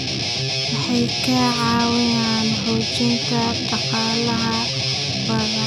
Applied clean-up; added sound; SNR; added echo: none; Guitar; 0 dB; none.